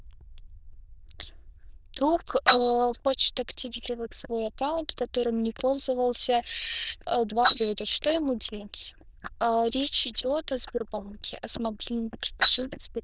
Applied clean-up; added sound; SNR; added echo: neural diffusion model UNIVERSE++.